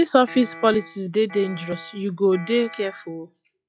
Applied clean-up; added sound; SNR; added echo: classical method log-MMSE.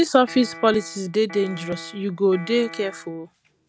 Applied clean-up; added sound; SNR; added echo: none; Piano; 18 dB; none.